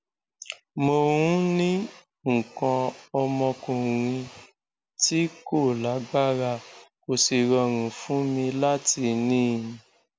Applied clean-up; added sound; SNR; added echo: none; none; none; none.